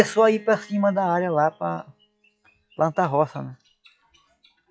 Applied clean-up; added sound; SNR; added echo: classical method log-MMSE.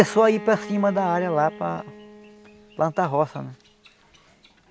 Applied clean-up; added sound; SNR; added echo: none; Bowed string instrument; 17 dB; none.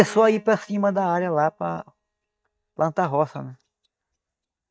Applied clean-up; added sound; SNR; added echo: neural mask model DeepFilterNet 3.